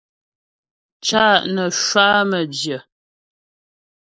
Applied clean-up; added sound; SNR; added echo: neural mask model Resemble Enhance denoiser.